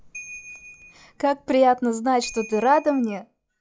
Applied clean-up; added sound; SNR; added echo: classical method log-MMSE.